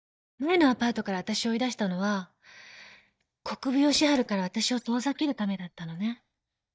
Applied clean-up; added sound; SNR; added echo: neural mask model DeepFilterNet 3.